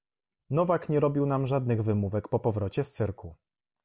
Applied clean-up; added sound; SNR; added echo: none; none; none; none.